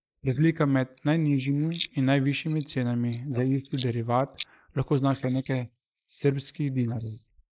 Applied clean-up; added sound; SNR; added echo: neural mask model Resemble Enhance denoiser.